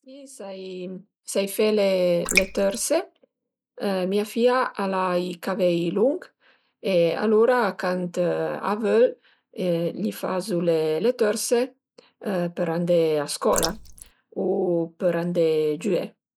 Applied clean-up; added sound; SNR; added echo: neural mask model Resemble Enhance denoiser.